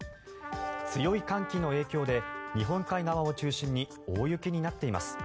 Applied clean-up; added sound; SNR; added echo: none; Trumpet; 12 dB; none.